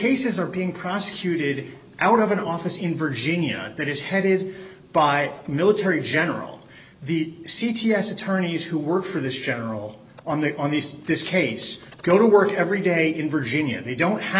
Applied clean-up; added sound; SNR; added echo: none; none; none; none.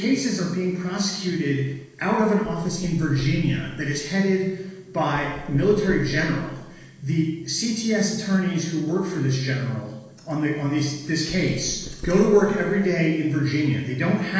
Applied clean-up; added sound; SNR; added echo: neural separator model SepFormer DNS4.